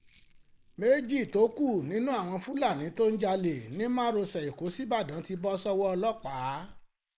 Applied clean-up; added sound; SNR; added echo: neural mask model Resemble Enhance denoiser.